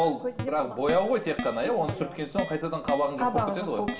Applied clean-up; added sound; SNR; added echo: none; Keyboard (musical); 10 dB; reverberation time 0.7 s.